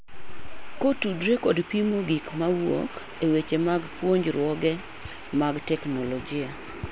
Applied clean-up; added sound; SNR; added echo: none; none; none; none.